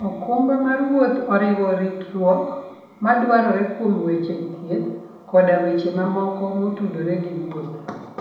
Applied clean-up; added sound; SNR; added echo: none; none; none; reverberation time 0.8 s.